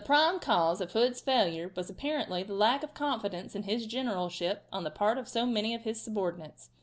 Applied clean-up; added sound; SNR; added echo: none; none; none; none.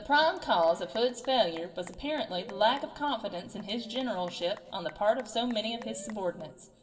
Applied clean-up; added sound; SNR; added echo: none; Applause / Cheering / Clapping; 19 dB; reverberation time 1.6 s.